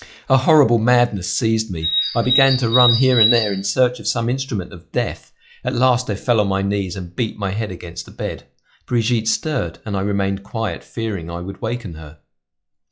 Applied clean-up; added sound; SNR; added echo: classical method log-MMSE.